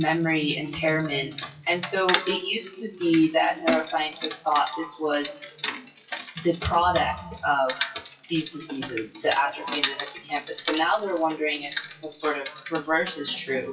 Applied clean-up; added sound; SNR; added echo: classical method WPE with log-MMSE.